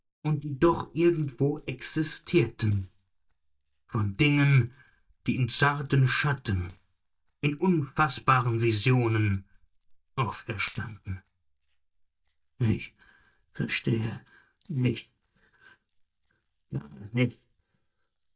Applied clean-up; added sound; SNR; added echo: neural mask model DeepFilterNet 3.